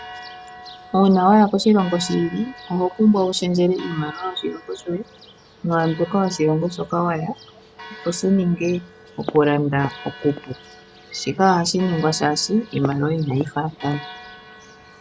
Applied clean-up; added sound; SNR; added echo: none; Church bell + Walk, footsteps; 18 dB; none.